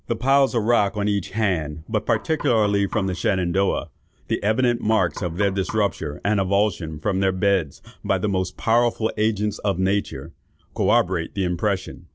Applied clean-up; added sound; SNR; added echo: none; Knock; 17 dB; none.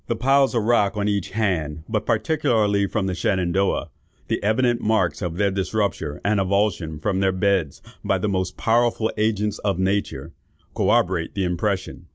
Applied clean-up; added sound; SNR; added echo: none; none; none; none.